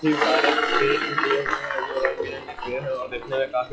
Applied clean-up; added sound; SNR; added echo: classical method log-MMSE.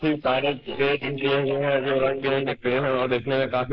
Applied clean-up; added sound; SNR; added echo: neural mask model Resemble Enhance denoiser.